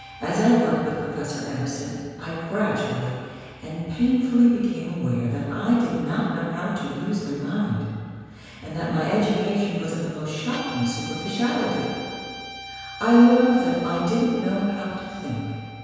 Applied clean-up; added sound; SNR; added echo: none; Guitar; 19 dB; reverberation time 1.9 s.